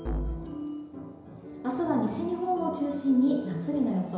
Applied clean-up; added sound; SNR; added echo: none; Musical instrument; 10 dB; reverberation time 1.0 s.